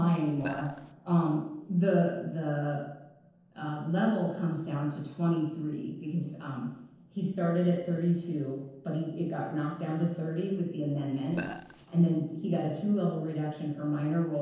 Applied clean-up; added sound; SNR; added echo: neural separator model SepFormer DNS4.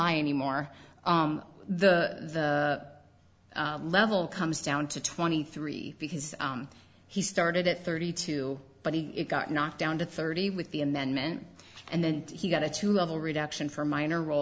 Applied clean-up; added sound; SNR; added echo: none; none; none; none.